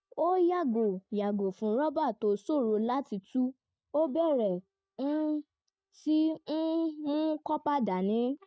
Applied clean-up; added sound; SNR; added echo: neural mask model DeepFilterNet 3.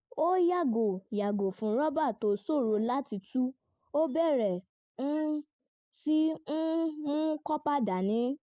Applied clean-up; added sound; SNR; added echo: neural mask model Resemble Enhance denoiser.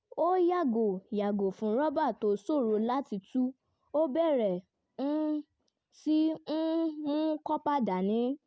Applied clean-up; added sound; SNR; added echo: none; none; none; none.